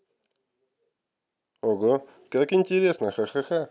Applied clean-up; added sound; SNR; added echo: none; none; none; none.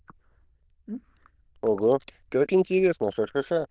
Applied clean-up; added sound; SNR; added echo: neural diffusion model UNIVERSE++.